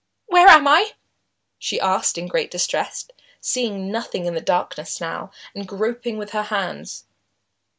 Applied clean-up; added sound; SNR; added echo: none; none; none; none.